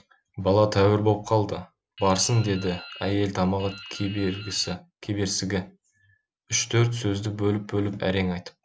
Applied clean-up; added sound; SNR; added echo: none; Drip; 18 dB; none.